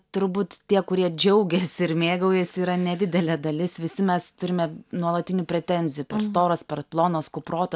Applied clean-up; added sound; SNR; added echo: none; none; none; none.